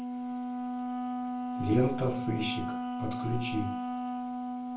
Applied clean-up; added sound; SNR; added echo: none; Wind instrument, woodwind instrument; 0 dB; reverberation time 0.3 s.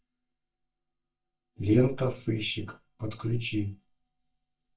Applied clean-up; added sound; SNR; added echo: neural mask model DeepFilterNet 3.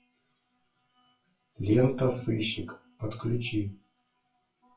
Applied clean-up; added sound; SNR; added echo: classical method WPE with log-MMSE.